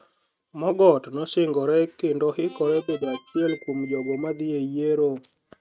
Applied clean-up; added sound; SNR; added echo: neural mask model RNNoise.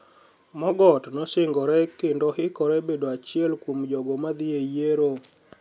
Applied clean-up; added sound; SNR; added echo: none; none; none; none.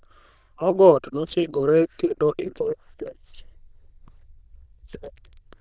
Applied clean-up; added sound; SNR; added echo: neural diffusion model UNIVERSE++.